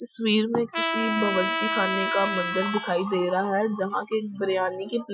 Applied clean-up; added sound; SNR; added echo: classical method Wiener filter.